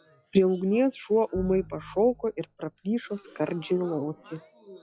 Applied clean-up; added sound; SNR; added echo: classical method log-MMSE.